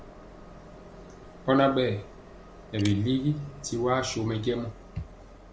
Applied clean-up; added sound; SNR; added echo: none; Train + Shatter; 17 dB; none.